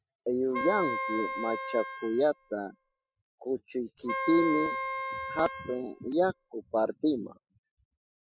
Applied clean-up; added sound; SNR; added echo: classical method spectral subtraction.